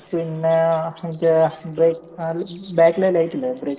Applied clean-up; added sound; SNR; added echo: neural separator model SepFormer DNS4.